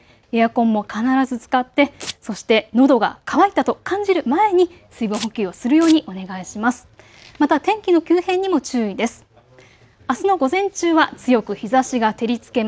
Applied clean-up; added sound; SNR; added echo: none; Domestic sounds, home sounds; 16 dB; none.